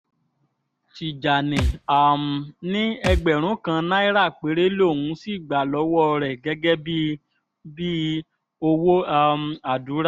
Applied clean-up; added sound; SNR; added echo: none; Thump, thud; 6 dB; none.